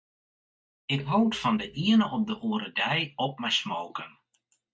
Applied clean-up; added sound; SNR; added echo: neural mask model DeepFilterNet 3.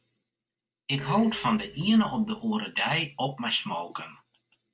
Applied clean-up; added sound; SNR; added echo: neural separator model SepFormer DNS4.